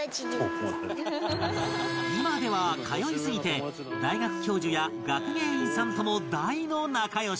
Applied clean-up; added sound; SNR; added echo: none; Wind instrument, woodwind instrument; 5 dB; none.